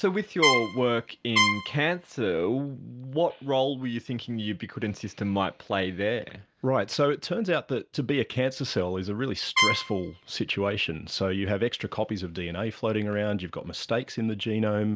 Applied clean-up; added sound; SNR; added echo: none; Trumpet; -1 dB; none.